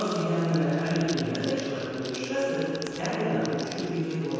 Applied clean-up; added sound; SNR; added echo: none; Crackle; 16 dB; reverberation time 2.2 s.